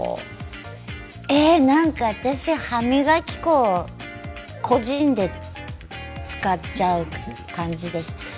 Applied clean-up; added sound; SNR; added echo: none; none; none; none.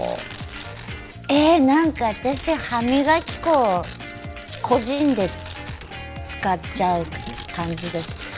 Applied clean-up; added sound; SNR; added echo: none; Tearing; 18 dB; none.